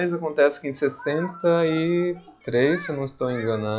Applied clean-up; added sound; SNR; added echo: classical method log-MMSE.